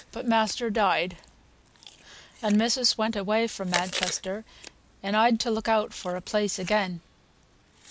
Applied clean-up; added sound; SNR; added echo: none; Chewing, mastication; 13 dB; none.